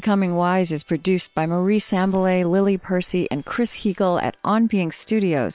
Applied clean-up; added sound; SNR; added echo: neural separator model SepFormer WHAM!.